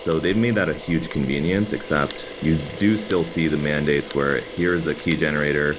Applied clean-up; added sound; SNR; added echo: none; Camera; 11 dB; none.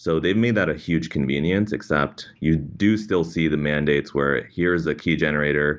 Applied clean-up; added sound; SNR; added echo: none; none; none; none.